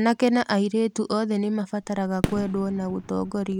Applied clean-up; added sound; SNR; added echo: none; Fireworks; 9 dB; none.